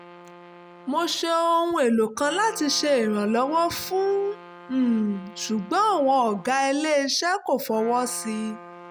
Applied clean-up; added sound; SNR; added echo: none; Trumpet; 20 dB; none.